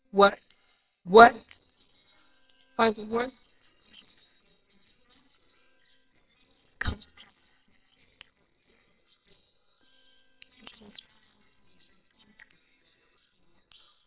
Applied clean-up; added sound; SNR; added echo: neural separator model SepFormer WHAMR!.